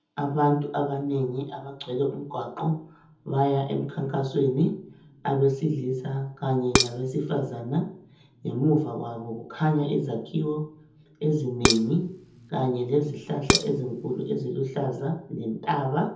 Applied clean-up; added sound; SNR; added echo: none; Dishes, pots, and pans; 0 dB; reverberation time 0.6 s.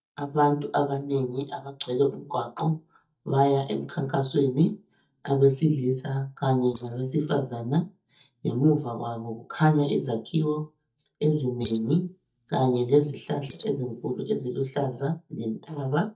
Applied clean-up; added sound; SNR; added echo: neural mask model DeepFilterNet 3.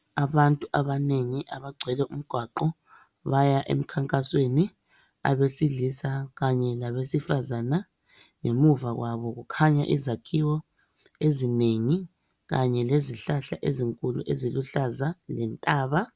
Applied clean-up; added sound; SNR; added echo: none; none; none; none.